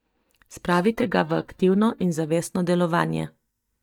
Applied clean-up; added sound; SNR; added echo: neural mask model DeepFilterNet 3.